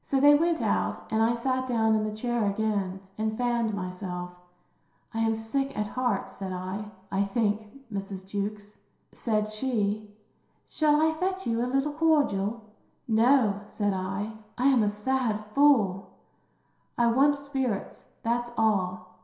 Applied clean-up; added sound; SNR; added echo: none; none; none; reverberation time 0.7 s.